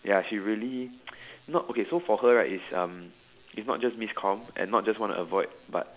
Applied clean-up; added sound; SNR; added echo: none; none; none; none.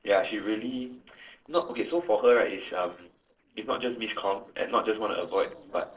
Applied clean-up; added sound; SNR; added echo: neural separator model SepFormer DNS4.